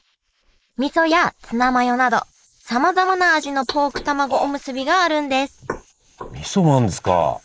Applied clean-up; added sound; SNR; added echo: neural mask model Resemble Enhance denoiser.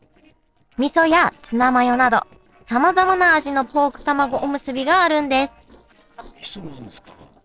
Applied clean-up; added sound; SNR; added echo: neural separator model SepFormer DNS4.